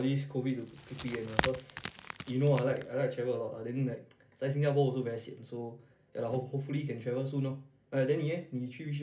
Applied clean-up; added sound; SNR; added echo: none; Wood; 5 dB; reverberation time 0.3 s.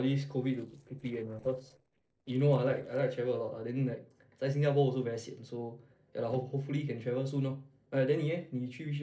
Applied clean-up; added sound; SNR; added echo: neural separator model SepFormer DNS4.